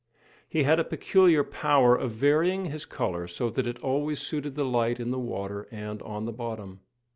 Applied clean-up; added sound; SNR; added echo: none; none; none; none.